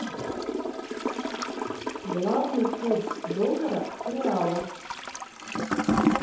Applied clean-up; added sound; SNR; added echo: none; Toilet flush / Gurgling; 0 dB; reverberation time 0.8 s.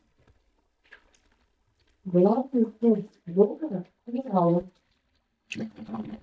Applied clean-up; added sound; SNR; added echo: neural mask model DeepFilterNet 3.